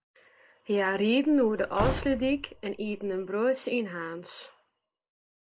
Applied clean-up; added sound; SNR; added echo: none; Slam / Wood; 7 dB; none.